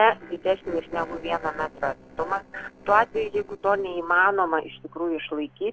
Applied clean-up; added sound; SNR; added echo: neural separator model SepFormer DNS4.